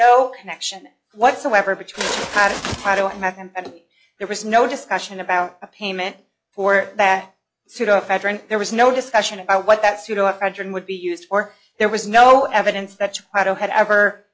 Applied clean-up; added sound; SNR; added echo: classical method log-MMSE.